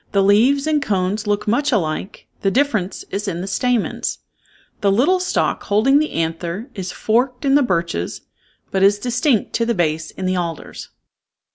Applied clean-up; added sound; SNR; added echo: none; none; none; none.